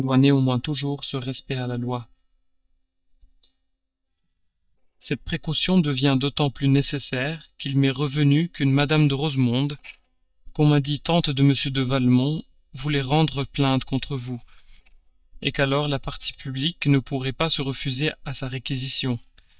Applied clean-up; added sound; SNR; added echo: neural mask model DeepFilterNet 3.